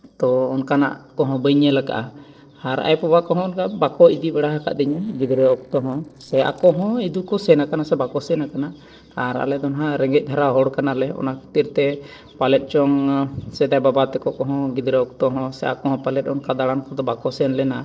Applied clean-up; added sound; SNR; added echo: neural separator model SepFormer DNS4.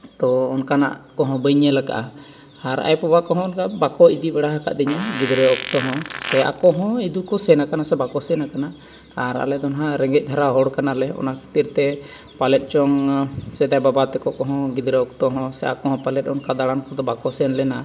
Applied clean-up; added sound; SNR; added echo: none; Fart; 10 dB; reverberation time 1.1 s.